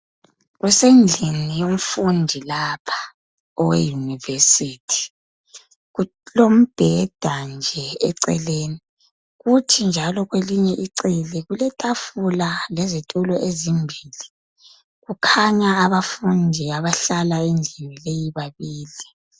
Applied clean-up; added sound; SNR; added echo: none; none; none; none.